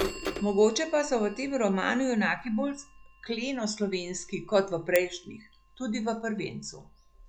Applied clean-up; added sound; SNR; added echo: none; Bird vocalization, bird call, bird song / Telephone; 14 dB; none.